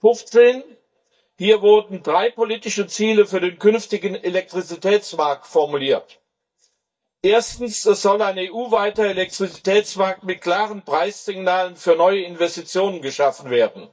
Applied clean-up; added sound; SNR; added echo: neural mask model DeepFilterNet 3.